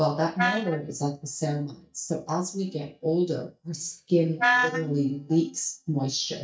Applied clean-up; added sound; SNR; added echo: neural mask model DeepFilterNet 3.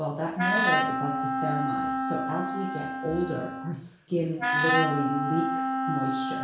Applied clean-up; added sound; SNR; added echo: none; Wind instrument, woodwind instrument; -2 dB; reverberation time 0.6 s.